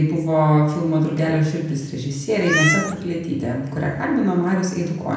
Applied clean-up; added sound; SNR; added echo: none; Meow; 7 dB; reverberation time 0.9 s.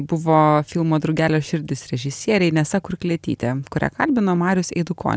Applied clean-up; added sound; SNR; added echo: none; none; none; none.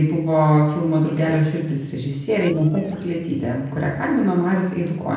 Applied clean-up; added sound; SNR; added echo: neural separator model SepFormer DNS4.